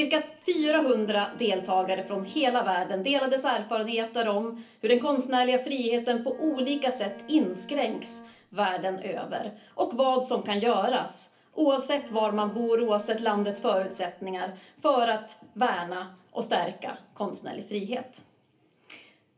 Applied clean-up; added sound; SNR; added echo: none; Bowed string instrument; 19 dB; reverberation time 0.3 s.